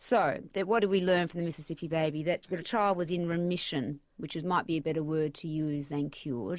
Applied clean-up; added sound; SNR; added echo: neural separator model SepFormer DNS4.